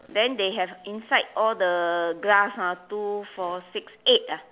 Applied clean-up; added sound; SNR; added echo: none; none; none; none.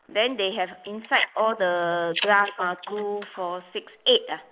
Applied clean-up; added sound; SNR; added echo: neural mask model Resemble Enhance denoiser.